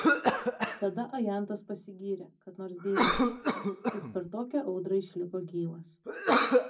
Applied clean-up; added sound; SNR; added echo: none; Cough; -4 dB; reverberation time 0.4 s.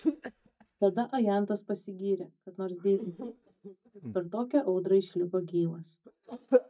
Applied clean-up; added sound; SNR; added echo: neural mask model DeepFilterNet 3.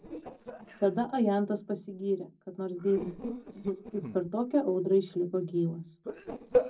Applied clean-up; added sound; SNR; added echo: neural separator model SepFormer DNS4.